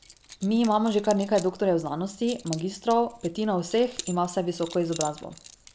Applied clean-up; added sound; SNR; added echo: none; Keys jangling; 17 dB; none.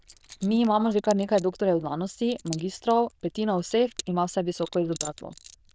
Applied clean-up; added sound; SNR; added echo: neural diffusion model UNIVERSE++.